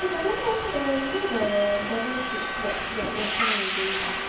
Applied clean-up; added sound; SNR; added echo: none; Subway, metro, underground; 1 dB; reverberation time 0.9 s.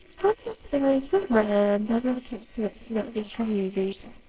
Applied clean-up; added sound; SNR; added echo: neural separator model SepFormer WHAMR!.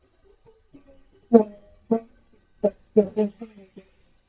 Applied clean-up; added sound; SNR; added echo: neural mask model DeepFilterNet 3.